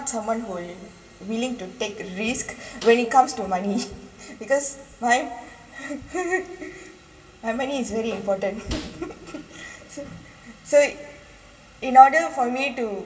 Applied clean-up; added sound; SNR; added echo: none; Snare drum; 18 dB; reverberation time 1.7 s.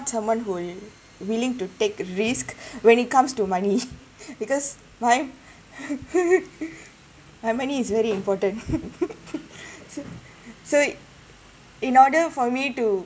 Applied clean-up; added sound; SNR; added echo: none; none; none; none.